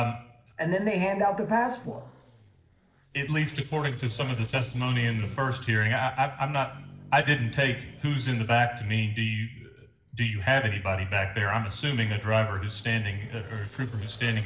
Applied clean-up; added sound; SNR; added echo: neural separator model SepFormer DNS4.